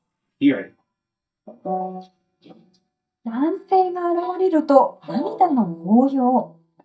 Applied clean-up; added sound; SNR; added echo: neural mask model DeepFilterNet 3.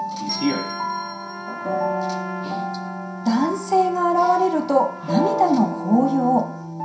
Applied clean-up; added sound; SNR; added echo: none; Trumpet; 15 dB; reverberation time 0.5 s.